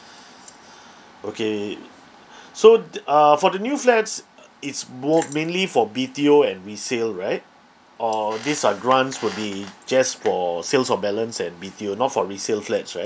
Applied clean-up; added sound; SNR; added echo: none; none; none; none.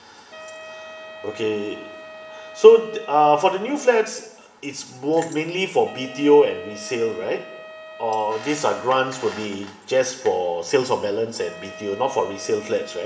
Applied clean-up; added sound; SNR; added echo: none; Wind instrument, woodwind instrument; 19 dB; reverberation time 0.8 s.